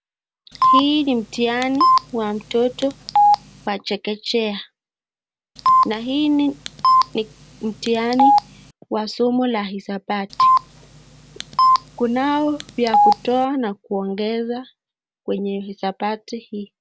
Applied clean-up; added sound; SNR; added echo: none; Telephone; -4 dB; none.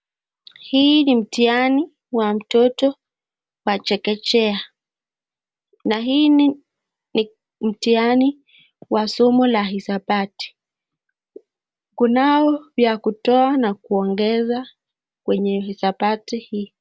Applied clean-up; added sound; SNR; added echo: none; none; none; none.